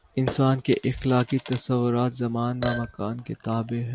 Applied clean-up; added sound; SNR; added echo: none; Chink, clink / Liquid; 8 dB; none.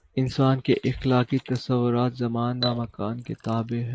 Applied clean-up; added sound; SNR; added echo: neural mask model Resemble Enhance denoiser.